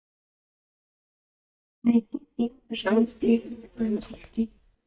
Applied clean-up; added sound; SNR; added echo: neural mask model DeepFilterNet 3.